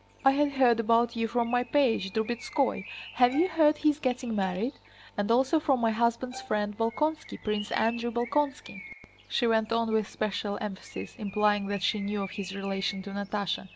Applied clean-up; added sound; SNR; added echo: none; Bowed string instrument + Bird; 19 dB; none.